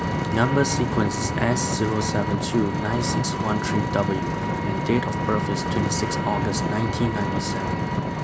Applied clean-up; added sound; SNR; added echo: none; Vehicle; -1 dB; none.